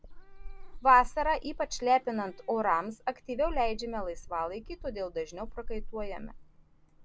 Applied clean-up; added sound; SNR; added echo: none; Meow / Purr; 9 dB; none.